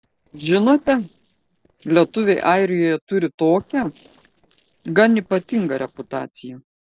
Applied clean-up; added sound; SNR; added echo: neural separator model SepFormer DNS4.